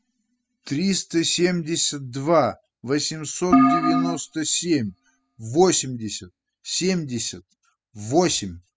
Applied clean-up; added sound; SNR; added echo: classical method spectral subtraction.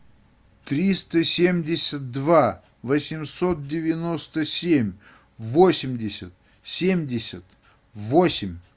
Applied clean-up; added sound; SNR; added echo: none; none; none; none.